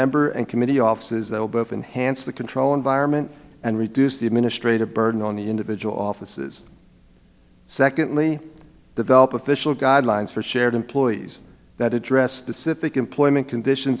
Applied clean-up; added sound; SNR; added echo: none; none; none; none.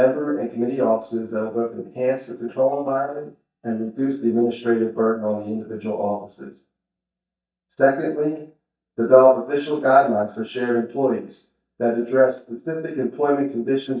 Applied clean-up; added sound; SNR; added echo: neural mask model DeepFilterNet 3.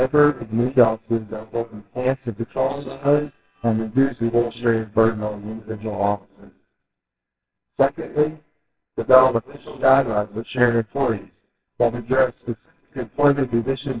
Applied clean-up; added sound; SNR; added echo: neural separator model SepFormer WHAMR!.